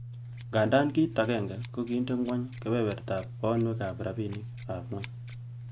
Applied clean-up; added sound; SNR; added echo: none; Scissors; 9 dB; none.